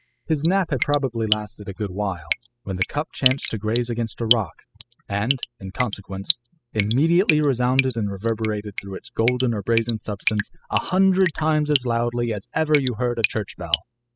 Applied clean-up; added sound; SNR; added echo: classical method spectral subtraction.